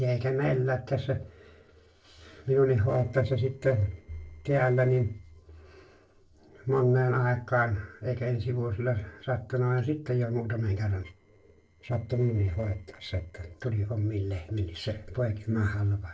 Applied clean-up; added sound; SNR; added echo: neural separator model SepFormer DNS4.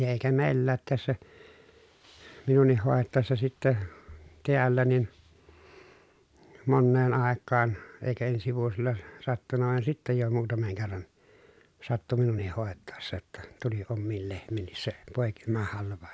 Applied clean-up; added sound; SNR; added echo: none; none; none; none.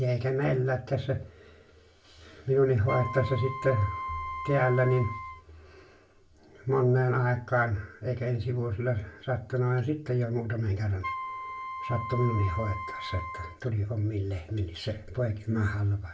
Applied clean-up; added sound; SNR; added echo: none; Wind instrument, woodwind instrument; 9 dB; reverberation time 0.2 s.